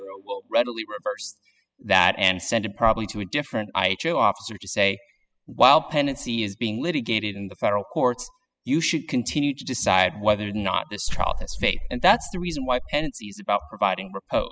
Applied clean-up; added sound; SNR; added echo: classical method spectral subtraction.